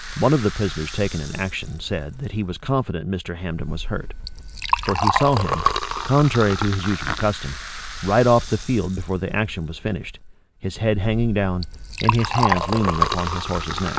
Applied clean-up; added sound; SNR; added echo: none; Liquid; 5 dB; none.